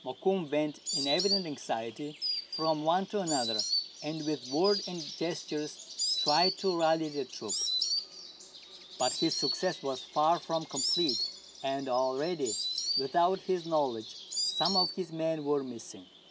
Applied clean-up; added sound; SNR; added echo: none; Insect; 4 dB; none.